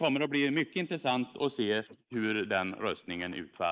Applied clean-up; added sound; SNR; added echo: neural mask model Resemble Enhance denoiser.